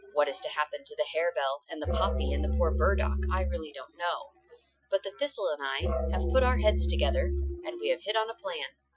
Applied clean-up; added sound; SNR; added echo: classical method Wiener filter.